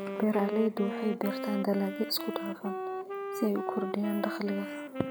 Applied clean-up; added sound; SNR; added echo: none; Wind instrument, woodwind instrument; 5 dB; none.